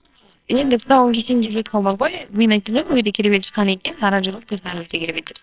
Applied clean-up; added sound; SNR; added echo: neural separator model SepFormer WHAMR!.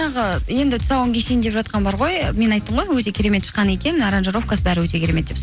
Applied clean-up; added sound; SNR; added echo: none; none; none; none.